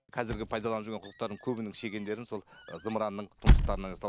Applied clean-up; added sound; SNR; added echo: none; Squeak / Slam / Wood; -5 dB; none.